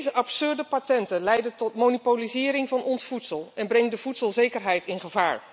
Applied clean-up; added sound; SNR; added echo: none; none; none; none.